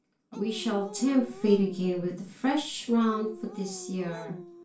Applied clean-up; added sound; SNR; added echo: none; Dog; 15 dB; reverberation time 0.3 s.